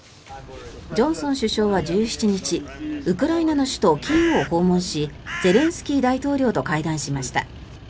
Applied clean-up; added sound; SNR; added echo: none; Bird; 7 dB; none.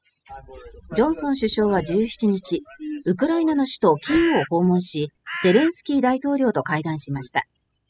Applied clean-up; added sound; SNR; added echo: classical method spectral subtraction.